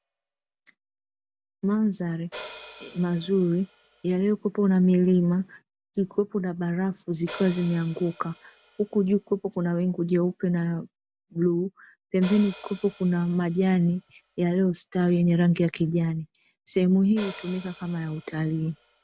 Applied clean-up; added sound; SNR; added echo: none; Hi-hat; 18 dB; none.